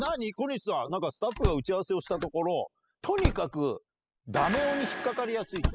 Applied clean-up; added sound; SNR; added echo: classical method spectral subtraction.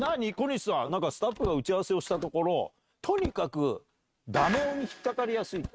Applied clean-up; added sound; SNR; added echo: neural mask model RNNoise.